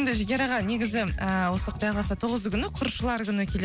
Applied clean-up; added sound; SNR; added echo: none; none; none; none.